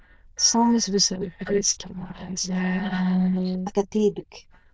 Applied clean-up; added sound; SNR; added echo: neural diffusion model UNIVERSE++.